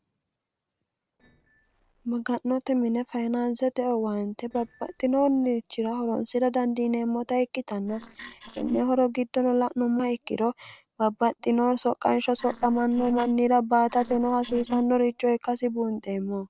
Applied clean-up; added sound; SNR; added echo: neural separator model SepFormer DNS4.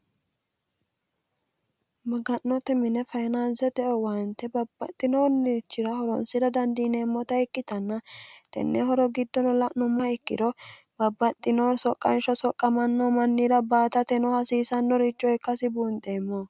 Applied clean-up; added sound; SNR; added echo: none; none; none; none.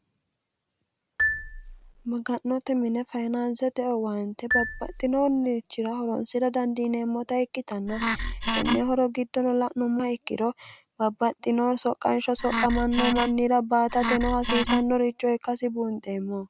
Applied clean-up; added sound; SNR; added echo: none; Wood + Marimba, xylophone; 4 dB; none.